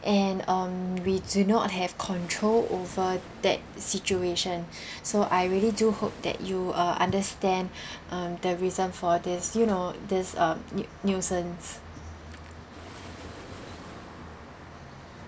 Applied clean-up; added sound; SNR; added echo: none; Waves, surf; 18 dB; none.